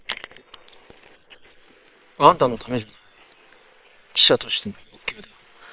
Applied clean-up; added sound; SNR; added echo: neural separator model SepFormer WHAM!.